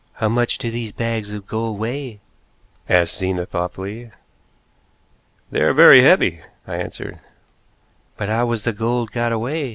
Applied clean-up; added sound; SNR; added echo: none; none; none; none.